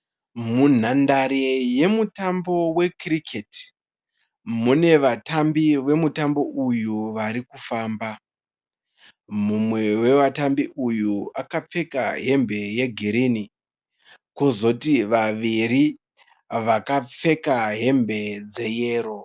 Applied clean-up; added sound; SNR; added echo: none; none; none; none.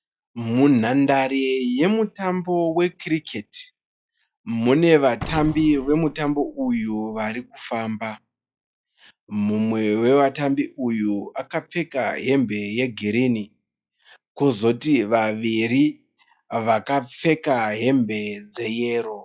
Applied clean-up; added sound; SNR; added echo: classical method log-MMSE.